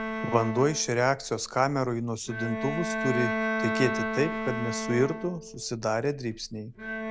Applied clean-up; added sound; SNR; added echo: none; Bowed string instrument; 4 dB; none.